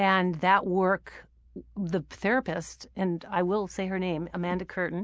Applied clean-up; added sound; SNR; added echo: none; none; none; none.